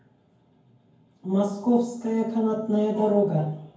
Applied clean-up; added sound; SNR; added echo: none; none; none; reverberation time 0.9 s.